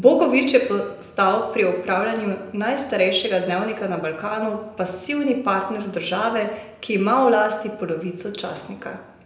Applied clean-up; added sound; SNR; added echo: none; none; none; reverberation time 0.8 s.